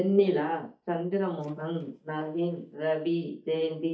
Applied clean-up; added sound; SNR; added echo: neural mask model DeepFilterNet 3.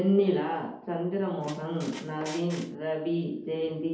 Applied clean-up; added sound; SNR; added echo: none; Squeak; 15 dB; reverberation time 2.2 s.